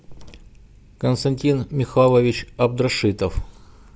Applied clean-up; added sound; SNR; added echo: none; none; none; none.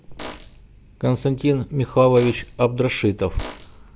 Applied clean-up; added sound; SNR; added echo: none; Fart; 15 dB; none.